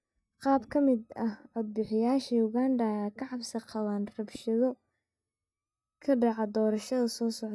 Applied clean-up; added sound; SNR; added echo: neural mask model DeepFilterNet 3.